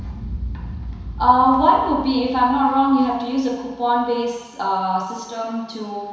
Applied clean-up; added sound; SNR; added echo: none; Boom; 14 dB; reverberation time 1.0 s.